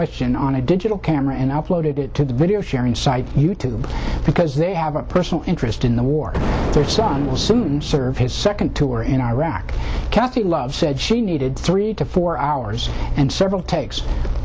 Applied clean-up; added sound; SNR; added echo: none; Explosion; 6 dB; none.